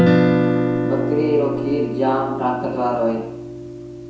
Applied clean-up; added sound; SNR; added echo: none; Guitar; -2 dB; reverberation time 0.7 s.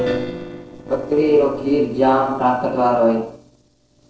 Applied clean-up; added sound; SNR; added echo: neural separator model SepFormer DNS4.